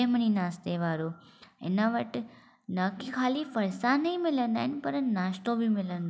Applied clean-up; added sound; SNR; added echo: none; none; none; none.